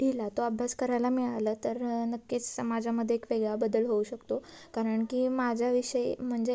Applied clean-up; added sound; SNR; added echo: none; none; none; none.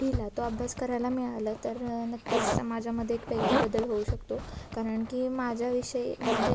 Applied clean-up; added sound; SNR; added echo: none; Zipper (clothing); 2 dB; none.